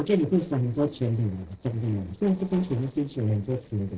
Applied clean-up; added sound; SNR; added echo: neural separator model SepFormer DNS4.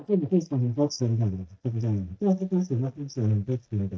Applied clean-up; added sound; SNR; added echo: neural mask model DeepFilterNet 3.